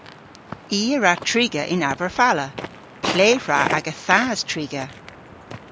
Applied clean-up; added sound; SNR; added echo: none; Walk, footsteps; 11 dB; none.